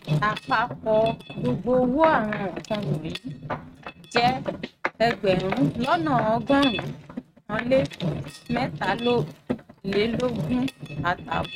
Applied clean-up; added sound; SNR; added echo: neural mask model RNNoise.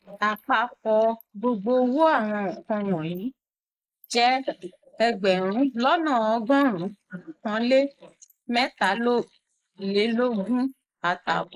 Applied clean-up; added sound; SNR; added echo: neural mask model Resemble Enhance denoiser.